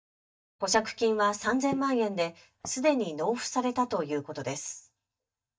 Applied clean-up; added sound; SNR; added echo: neural mask model DeepFilterNet 3.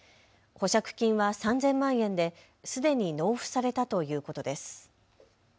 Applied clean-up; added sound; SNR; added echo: none; none; none; none.